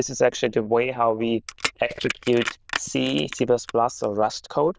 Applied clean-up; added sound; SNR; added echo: neural diffusion model UNIVERSE++.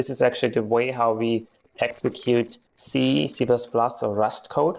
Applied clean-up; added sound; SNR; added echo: neural separator model SepFormer DNS4.